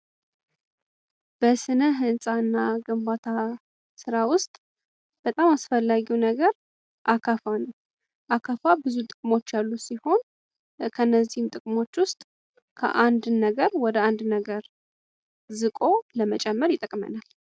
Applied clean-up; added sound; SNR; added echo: none; none; none; none.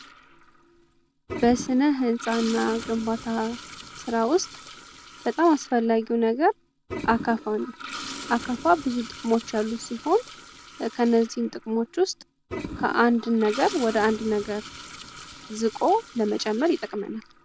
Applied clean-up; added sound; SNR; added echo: none; Toilet flush; 14 dB; none.